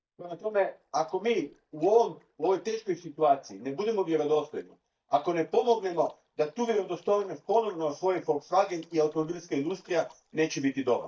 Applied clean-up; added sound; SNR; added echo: neural mask model DeepFilterNet 3.